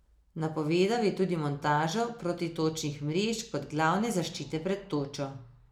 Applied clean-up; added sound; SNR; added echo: none; none; none; none.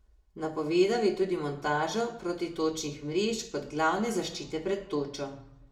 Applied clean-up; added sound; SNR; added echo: none; none; none; reverberation time 0.5 s.